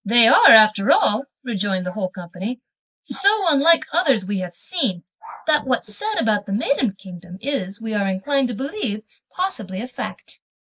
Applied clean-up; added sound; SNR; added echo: neural mask model Resemble Enhance denoiser.